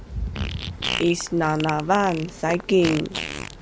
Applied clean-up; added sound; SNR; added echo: none; Fart; 8 dB; none.